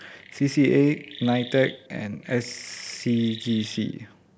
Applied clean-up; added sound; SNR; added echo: none; Chirp, tweet; 17 dB; none.